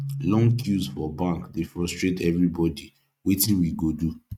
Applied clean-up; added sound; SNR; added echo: neural mask model RNNoise.